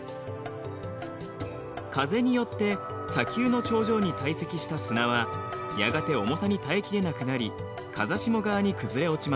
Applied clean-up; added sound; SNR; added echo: none; Wind instrument, woodwind instrument; 10 dB; none.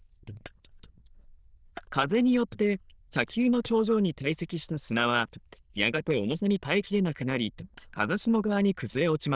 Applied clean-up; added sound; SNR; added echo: neural diffusion model UNIVERSE++.